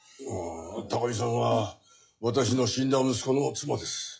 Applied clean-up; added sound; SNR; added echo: classical method log-MMSE.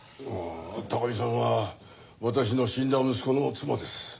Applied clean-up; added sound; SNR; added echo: none; none; none; none.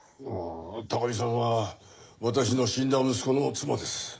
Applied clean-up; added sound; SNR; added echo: neural mask model Resemble Enhance denoiser.